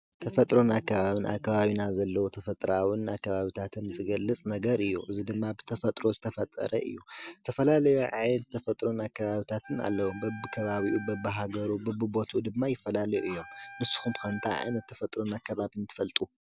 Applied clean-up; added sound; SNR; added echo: none; Wind instrument, woodwind instrument; 16 dB; none.